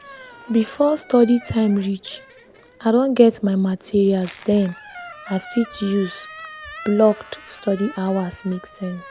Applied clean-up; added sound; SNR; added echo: none; Squeak; 20 dB; none.